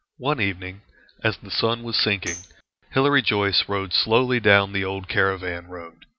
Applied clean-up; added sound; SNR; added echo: none; Tambourine; 17 dB; none.